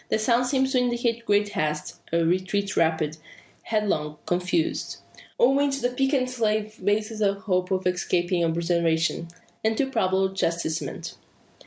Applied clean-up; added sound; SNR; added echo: none; none; none; none.